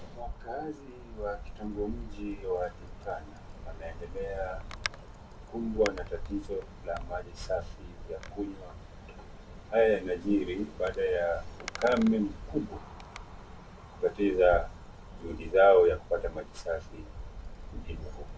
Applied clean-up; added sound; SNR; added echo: none; Wind; 12 dB; reverberation time 0.1 s.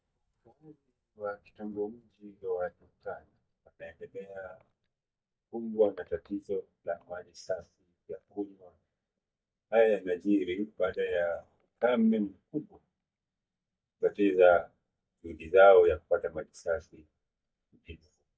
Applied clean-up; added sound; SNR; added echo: neural mask model DeepFilterNet 3.